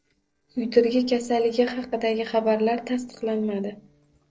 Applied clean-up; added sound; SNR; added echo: neural separator model SepFormer DNS4.